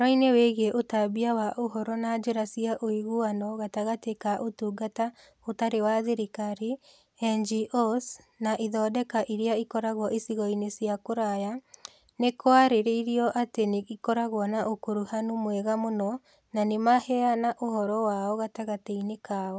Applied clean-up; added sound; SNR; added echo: none; none; none; none.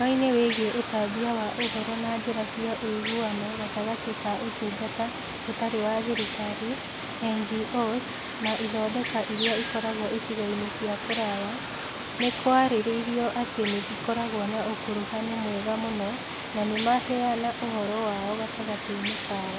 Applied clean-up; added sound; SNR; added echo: none; Water; 2 dB; none.